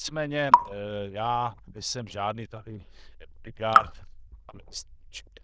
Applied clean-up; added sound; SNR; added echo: neural diffusion model UNIVERSE++.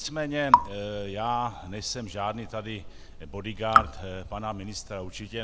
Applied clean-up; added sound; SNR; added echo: none; Raindrop / Drip; -2 dB; none.